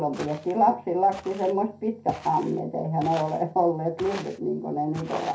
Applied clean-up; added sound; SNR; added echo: none; Walk, footsteps; 16 dB; reverberation time 0.2 s.